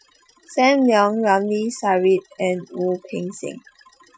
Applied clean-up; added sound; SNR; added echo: classical method Wiener filter.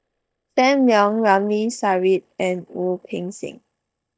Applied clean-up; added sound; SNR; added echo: neural mask model DeepFilterNet 3.